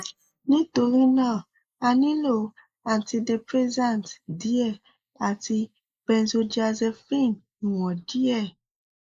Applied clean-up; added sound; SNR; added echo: neural mask model Resemble Enhance denoiser.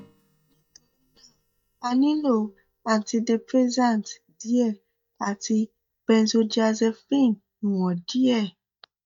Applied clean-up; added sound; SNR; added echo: neural mask model DeepFilterNet 3.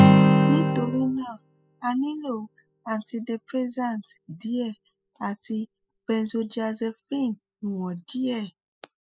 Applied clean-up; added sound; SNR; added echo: classical method spectral subtraction.